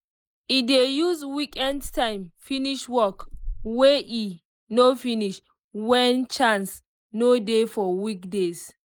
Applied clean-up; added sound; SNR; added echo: neural mask model Resemble Enhance denoiser.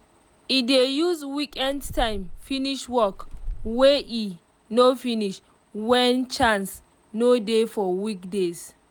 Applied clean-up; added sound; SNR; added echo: none; Bird; 10 dB; none.